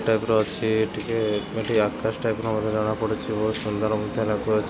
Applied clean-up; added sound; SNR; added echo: none; none; none; none.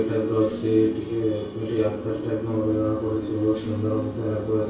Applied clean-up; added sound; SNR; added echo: none; Guitar; 11 dB; reverberation time 0.6 s.